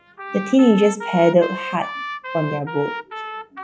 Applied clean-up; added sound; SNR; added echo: classical method log-MMSE.